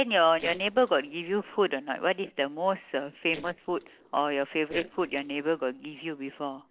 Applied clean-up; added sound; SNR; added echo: neural separator model SepFormer DNS4.